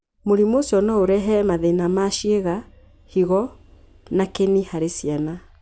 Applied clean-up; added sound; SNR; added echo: none; none; none; none.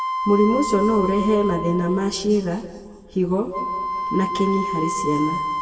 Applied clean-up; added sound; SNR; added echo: none; Wind instrument, woodwind instrument; 6 dB; reverberation time 1.6 s.